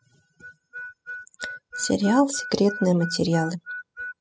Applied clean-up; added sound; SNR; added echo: classical method spectral subtraction.